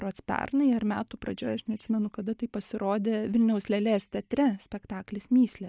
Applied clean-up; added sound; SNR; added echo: neural mask model DeepFilterNet 3.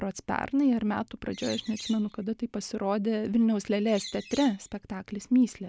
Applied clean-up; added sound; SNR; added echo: none; Bird; 15 dB; none.